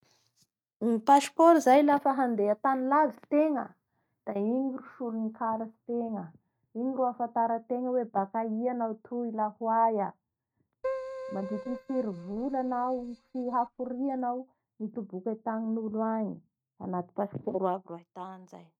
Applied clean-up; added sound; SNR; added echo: neural mask model RNNoise.